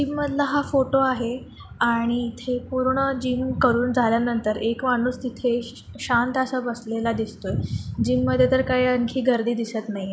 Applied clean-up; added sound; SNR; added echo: none; none; none; none.